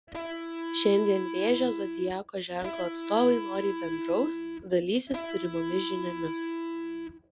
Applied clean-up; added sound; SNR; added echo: none; Electric guitar; 5 dB; none.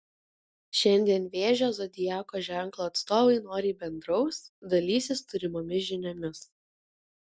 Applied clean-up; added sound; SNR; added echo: none; none; none; none.